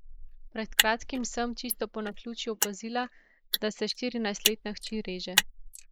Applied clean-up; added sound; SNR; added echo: neural mask model Resemble Enhance denoiser.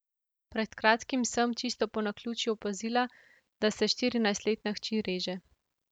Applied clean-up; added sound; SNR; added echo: none; none; none; none.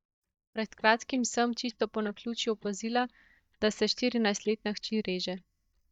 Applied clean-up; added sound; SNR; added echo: neural mask model DeepFilterNet 3.